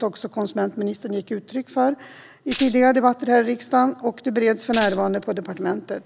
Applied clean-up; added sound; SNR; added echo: none; Tambourine; 13 dB; none.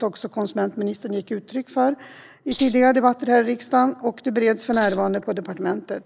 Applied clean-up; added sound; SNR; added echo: neural mask model Resemble Enhance denoiser.